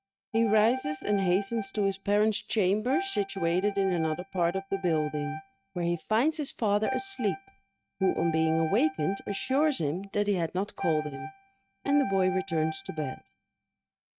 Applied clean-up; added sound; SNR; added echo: neural mask model RNNoise.